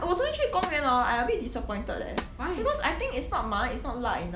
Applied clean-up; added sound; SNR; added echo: none; Snare drum; 14 dB; none.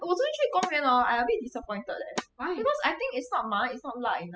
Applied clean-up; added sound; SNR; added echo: classical method spectral subtraction.